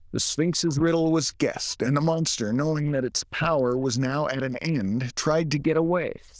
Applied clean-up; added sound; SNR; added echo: neural diffusion model UNIVERSE++.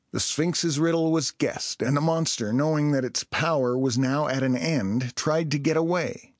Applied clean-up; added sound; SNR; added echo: none; none; none; none.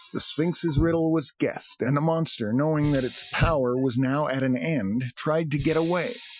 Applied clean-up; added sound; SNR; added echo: classical method Wiener filter.